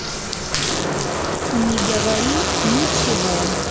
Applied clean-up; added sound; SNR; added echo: none; Packing tape, duct tape + Bathtub (filling or washing); -4 dB; none.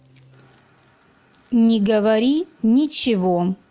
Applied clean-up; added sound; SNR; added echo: none; none; none; none.